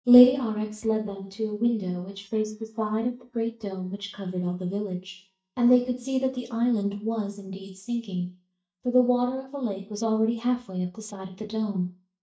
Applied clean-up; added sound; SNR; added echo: neural mask model DeepFilterNet 3.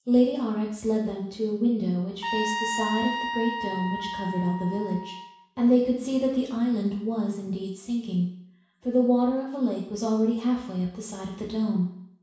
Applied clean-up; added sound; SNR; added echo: none; Trumpet; 6 dB; reverberation time 0.7 s.